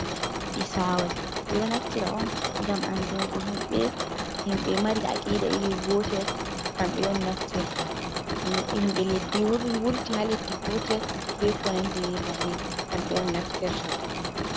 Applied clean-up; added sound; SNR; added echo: none; Mechanisms; 1 dB; none.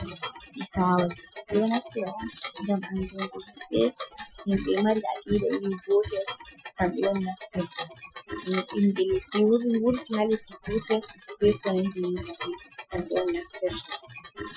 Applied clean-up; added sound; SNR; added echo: classical method Wiener filter.